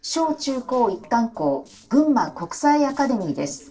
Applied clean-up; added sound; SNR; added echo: neural separator model SepFormer DNS4.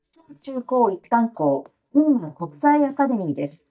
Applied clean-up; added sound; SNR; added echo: neural mask model DeepFilterNet 3.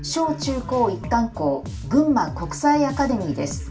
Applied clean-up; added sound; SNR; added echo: none; Bass guitar; 11 dB; reverberation time 0.2 s.